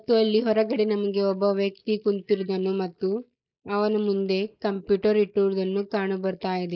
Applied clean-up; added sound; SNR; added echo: neural mask model Resemble Enhance denoiser.